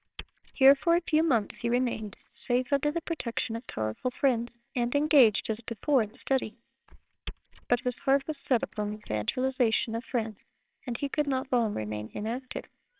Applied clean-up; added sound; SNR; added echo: neural separator model SepFormer WHAMR!.